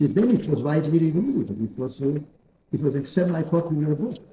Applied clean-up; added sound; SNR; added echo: neural separator model SepFormer DNS4.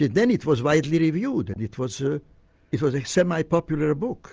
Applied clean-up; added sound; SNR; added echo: none; none; none; none.